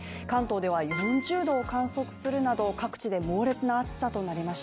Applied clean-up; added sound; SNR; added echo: none; none; none; none.